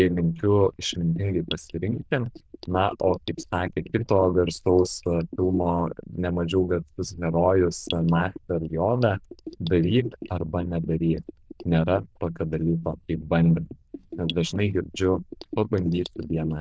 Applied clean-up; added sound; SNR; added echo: neural diffusion model UNIVERSE++.